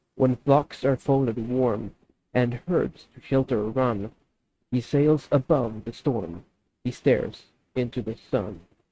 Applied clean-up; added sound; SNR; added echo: neural mask model RNNoise.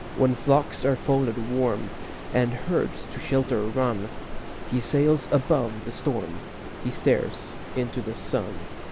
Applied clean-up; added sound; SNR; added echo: none; Stream; 9 dB; none.